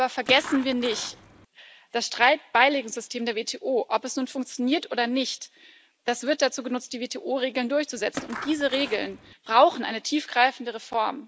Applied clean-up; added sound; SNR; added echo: none; Skateboard; 12 dB; none.